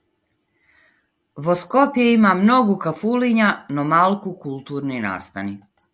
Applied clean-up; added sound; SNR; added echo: none; none; none; none.